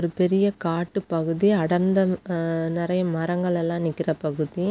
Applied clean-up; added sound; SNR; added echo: none; none; none; none.